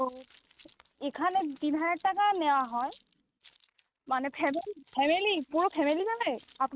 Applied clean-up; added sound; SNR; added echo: neural mask model RNNoise.